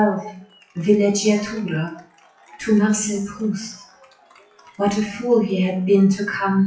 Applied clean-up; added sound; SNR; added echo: classical method WPE with log-MMSE.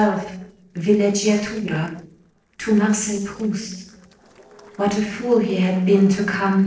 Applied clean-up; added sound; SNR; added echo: neural separator model SepFormer DNS4.